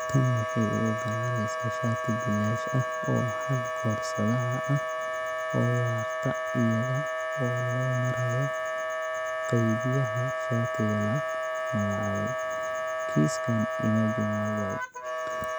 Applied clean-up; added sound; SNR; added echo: none; Wind instrument, woodwind instrument; 1 dB; none.